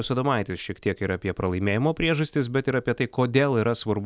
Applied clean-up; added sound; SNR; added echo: none; none; none; none.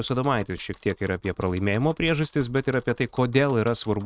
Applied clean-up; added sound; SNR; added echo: neural mask model RNNoise.